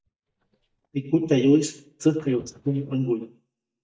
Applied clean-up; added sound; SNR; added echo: neural mask model DeepFilterNet 3.